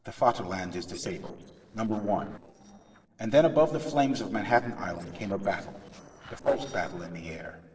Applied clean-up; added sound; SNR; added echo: neural separator model SepFormer DNS4.